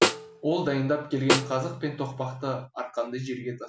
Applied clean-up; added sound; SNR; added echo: none; Snare drum; 0 dB; none.